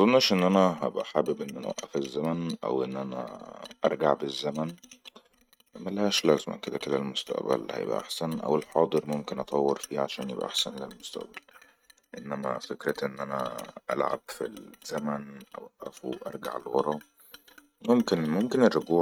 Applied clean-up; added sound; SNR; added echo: neural mask model RNNoise.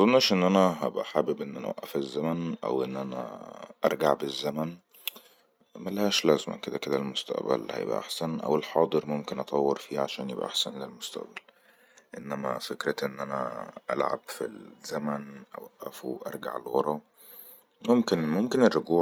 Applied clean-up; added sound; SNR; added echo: none; none; none; none.